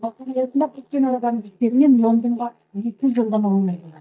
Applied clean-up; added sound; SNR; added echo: neural mask model DeepFilterNet 3.